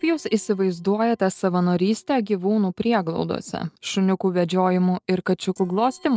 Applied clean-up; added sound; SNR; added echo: neural separator model SepFormer DNS4.